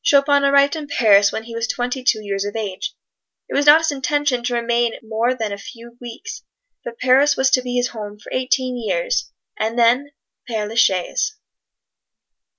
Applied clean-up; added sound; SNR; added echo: none; none; none; none.